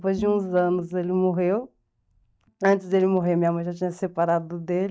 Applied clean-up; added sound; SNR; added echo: neural mask model DeepFilterNet 3.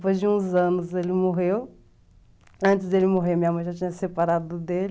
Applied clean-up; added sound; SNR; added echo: none; none; none; none.